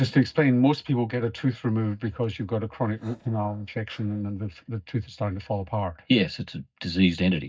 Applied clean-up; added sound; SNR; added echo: neural mask model DeepFilterNet 3.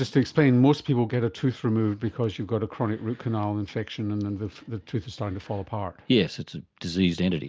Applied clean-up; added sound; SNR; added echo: none; none; none; none.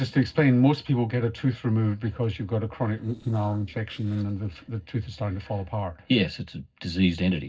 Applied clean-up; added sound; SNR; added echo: neural separator model SepFormer DNS4.